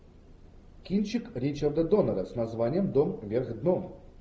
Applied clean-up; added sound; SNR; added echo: none; none; none; none.